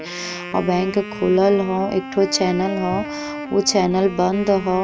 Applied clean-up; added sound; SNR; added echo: none; Wind instrument, woodwind instrument; 11 dB; none.